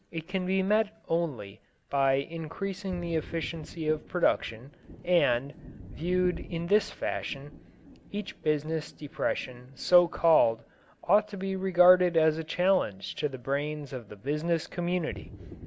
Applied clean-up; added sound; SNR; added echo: none; Thunder; 19 dB; none.